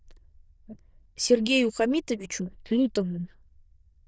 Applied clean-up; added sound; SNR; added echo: neural diffusion model UNIVERSE++.